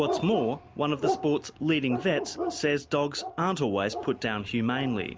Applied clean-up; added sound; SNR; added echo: none; none; none; none.